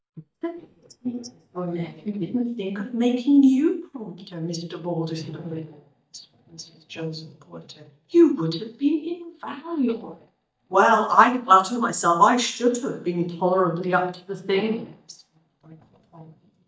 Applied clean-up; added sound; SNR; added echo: neural mask model DeepFilterNet 3.